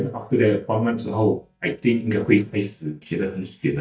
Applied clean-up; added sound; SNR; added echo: neural mask model DeepFilterNet 3.